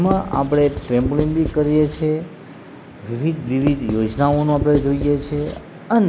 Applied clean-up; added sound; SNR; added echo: none; Writing; 9 dB; none.